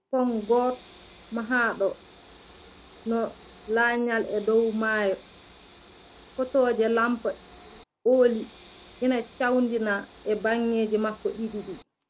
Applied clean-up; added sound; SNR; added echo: none; Train; 17 dB; none.